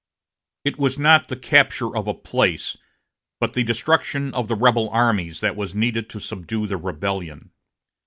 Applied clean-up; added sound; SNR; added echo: none; none; none; none.